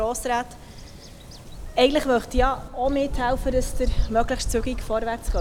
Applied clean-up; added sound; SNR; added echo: none; Bird vocalization, bird call, bird song; 3 dB; none.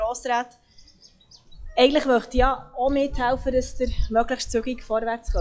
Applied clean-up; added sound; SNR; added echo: classical method log-MMSE.